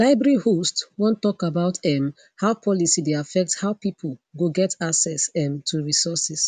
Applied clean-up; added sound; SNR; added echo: none; none; none; none.